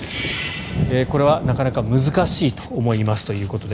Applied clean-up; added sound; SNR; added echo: none; Thunder; 7 dB; none.